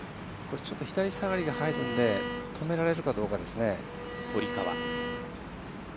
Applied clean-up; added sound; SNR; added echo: none; Bowed string instrument; 6 dB; none.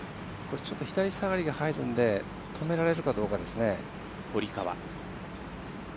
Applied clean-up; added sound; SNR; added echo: none; none; none; none.